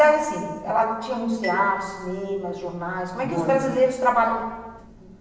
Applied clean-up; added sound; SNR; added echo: none; Glockenspiel; 19 dB; reverberation time 1.1 s.